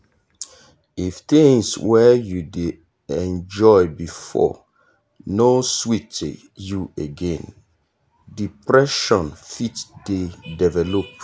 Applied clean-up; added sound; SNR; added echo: none; none; none; none.